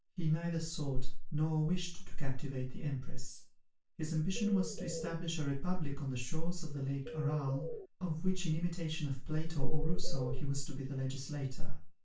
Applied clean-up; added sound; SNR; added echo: none; Bird; 14 dB; reverberation time 0.3 s.